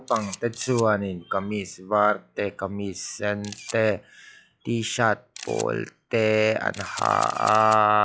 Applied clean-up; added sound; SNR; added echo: classical method log-MMSE.